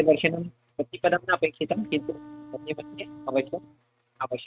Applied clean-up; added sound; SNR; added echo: neural mask model RNNoise.